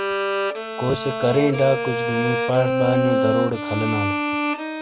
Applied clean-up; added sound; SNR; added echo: none; Bowed string instrument; 0 dB; none.